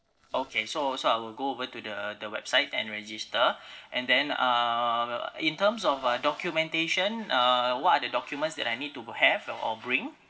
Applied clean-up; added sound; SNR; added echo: neural separator model SepFormer DNS4.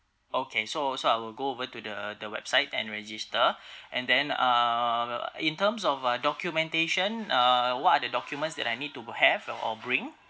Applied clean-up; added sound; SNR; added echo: none; none; none; none.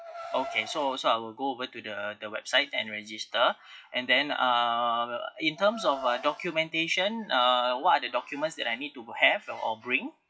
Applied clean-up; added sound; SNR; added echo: classical method WPE with log-MMSE.